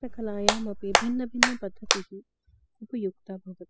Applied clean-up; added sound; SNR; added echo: classical method spectral subtraction.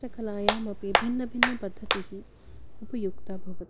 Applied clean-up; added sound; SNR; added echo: none; Hands; -5 dB; none.